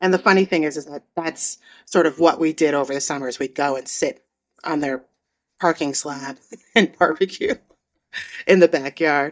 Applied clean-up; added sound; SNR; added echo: neural mask model DeepFilterNet 3.